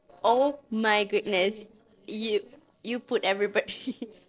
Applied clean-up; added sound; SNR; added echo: neural separator model SepFormer DNS4.